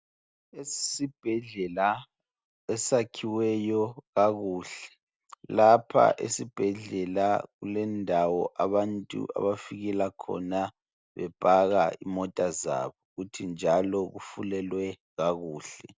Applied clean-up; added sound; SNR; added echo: none; none; none; none.